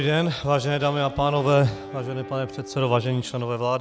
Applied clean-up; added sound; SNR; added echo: none; Guitar; 15 dB; none.